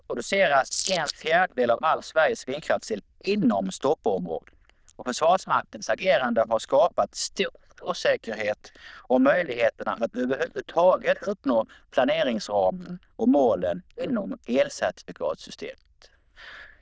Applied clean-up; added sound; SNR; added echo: neural diffusion model UNIVERSE++.